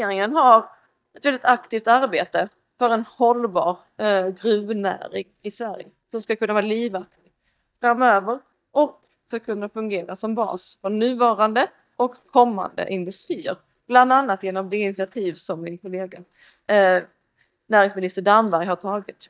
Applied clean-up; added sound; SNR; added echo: neural mask model DeepFilterNet 3.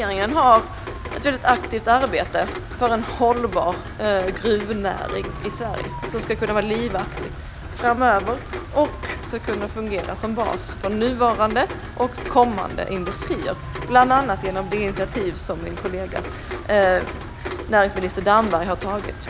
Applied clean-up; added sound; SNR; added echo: none; Rain; 9 dB; none.